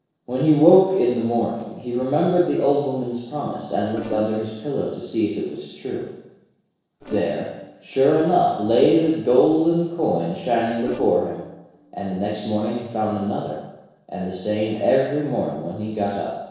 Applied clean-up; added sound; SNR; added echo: neural separator model SepFormer DNS4.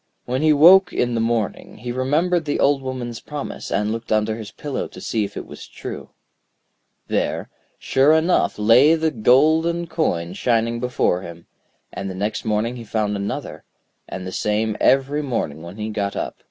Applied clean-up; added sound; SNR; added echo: none; none; none; none.